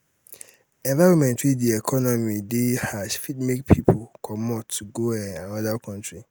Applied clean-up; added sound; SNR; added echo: none; none; none; none.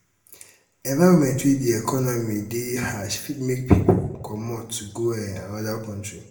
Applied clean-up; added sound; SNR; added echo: none; none; none; reverberation time 0.6 s.